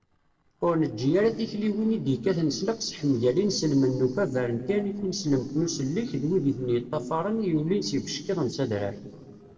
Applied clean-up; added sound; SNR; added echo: neural separator model SepFormer DNS4.